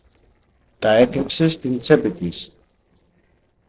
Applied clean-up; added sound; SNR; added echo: neural separator model SepFormer DNS4.